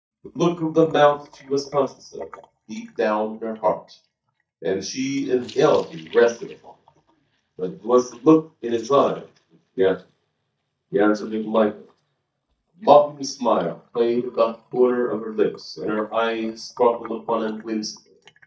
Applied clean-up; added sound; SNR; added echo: neural mask model DeepFilterNet 3.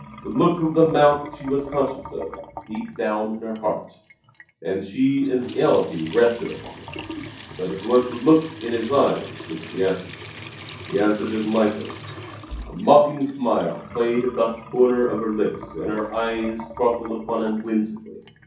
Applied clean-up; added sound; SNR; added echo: none; Trickle, dribble / Sink (filling or washing) / Water tap, faucet; 15 dB; reverberation time 0.6 s.